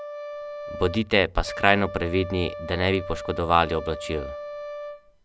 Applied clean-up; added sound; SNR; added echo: none; Brass instrument; 11 dB; none.